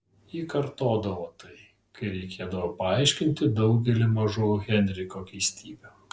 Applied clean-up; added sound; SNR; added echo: none; none; none; none.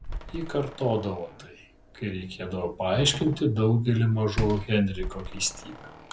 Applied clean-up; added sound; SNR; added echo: none; Slam; 11 dB; none.